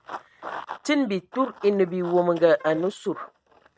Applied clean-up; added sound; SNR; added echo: neural mask model RNNoise.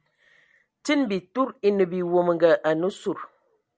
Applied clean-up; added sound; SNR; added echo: none; none; none; none.